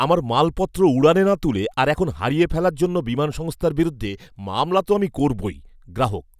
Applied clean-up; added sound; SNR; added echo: none; none; none; none.